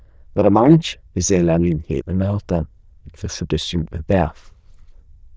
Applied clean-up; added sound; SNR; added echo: neural diffusion model UNIVERSE++.